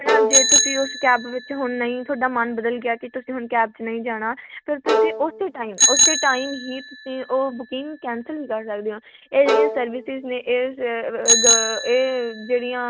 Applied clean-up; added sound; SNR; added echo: none; Bicycle bell + Bowed string instrument; -1 dB; none.